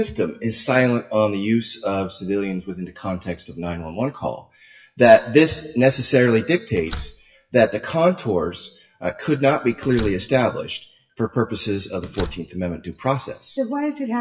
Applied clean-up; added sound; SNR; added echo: classical method WPE with log-MMSE.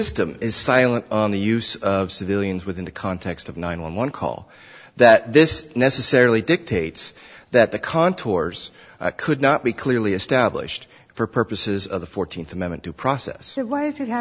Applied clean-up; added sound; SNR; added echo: none; none; none; none.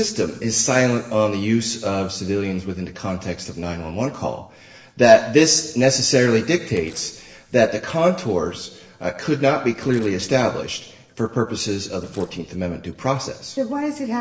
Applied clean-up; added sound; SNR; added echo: neural separator model SepFormer DNS4.